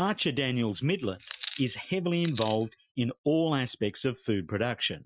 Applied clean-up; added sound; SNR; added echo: classical method Wiener filter.